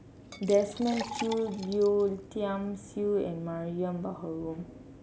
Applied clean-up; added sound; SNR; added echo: none; Liquid; 14 dB; none.